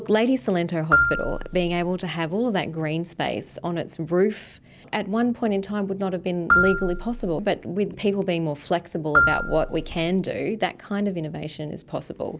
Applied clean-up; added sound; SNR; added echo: none; Marimba, xylophone; 1 dB; none.